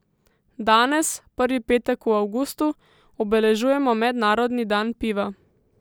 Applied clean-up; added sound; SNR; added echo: none; none; none; none.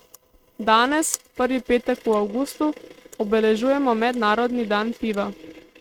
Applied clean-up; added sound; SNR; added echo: neural mask model RNNoise.